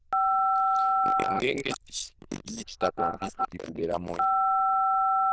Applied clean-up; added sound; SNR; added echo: neural diffusion model UNIVERSE++.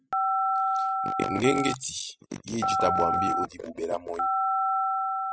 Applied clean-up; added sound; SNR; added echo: classical method spectral subtraction.